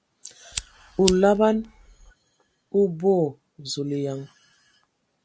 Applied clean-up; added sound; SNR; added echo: none; Fire; 10 dB; none.